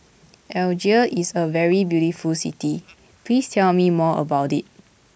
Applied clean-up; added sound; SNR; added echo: none; none; none; none.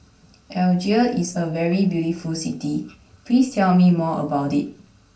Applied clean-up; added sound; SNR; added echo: none; none; none; reverberation time 0.3 s.